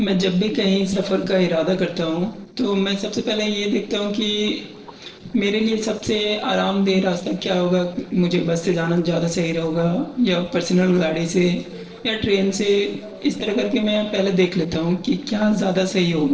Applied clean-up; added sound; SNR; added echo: neural separator model SepFormer DNS4.